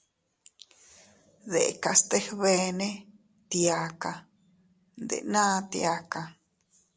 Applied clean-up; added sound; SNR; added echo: none; none; none; none.